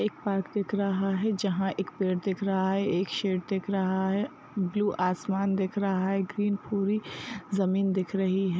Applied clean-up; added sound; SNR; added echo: none; none; none; none.